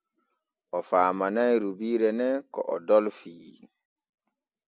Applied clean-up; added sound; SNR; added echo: none; none; none; none.